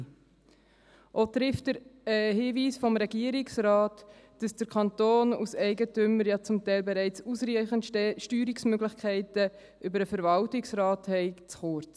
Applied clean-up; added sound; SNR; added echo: none; none; none; none.